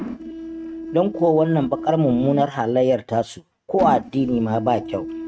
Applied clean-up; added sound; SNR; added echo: neural mask model RNNoise.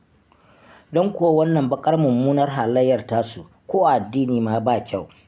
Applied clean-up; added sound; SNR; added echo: none; none; none; none.